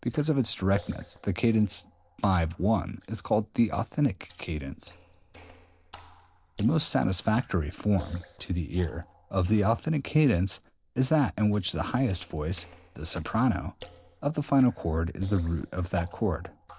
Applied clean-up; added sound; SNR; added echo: neural separator model SepFormer DNS4.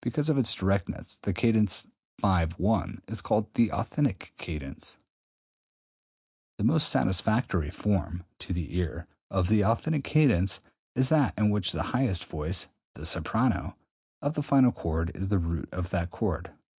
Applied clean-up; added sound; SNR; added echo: none; none; none; none.